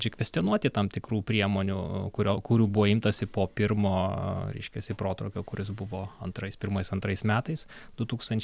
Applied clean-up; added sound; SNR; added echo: none; none; none; none.